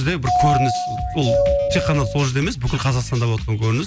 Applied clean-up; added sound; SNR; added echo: none; Doorbell; 0 dB; none.